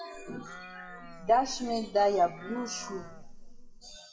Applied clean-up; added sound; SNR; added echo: none; Livestock, farm animals, working animals; 14 dB; reverberation time 1.4 s.